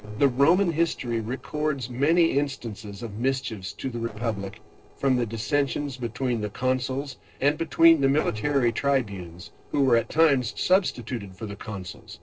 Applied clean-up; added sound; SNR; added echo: neural separator model SepFormer DNS4.